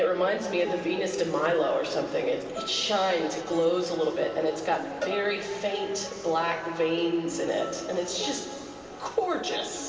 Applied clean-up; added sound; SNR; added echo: none; Cowbell; 16 dB; reverberation time 2.5 s.